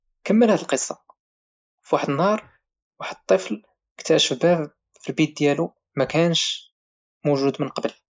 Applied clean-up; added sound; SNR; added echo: neural mask model Resemble Enhance denoiser.